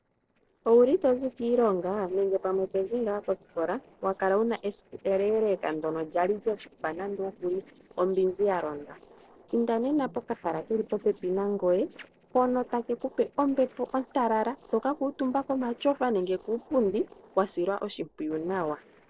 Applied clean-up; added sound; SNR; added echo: neural separator model SepFormer DNS4.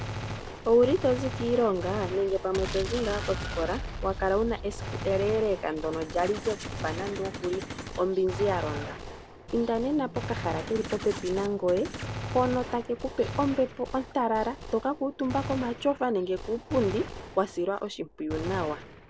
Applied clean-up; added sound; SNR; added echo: none; Gunshot, gunfire; 8 dB; none.